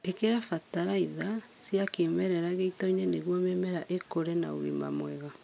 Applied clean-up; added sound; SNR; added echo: none; none; none; none.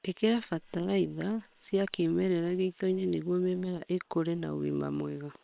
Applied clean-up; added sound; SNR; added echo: neural separator model SepFormer WHAM!.